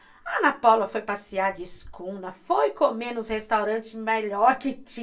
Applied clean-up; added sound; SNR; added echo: none; none; none; reverberation time 0.2 s.